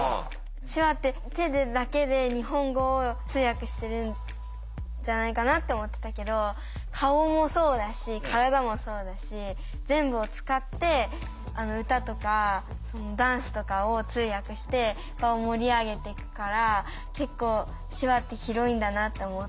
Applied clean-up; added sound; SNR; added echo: none; none; none; none.